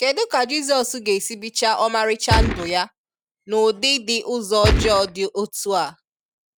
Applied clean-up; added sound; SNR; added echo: none; Gunshot, gunfire; -2 dB; none.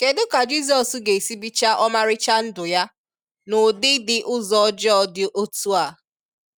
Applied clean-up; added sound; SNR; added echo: none; none; none; none.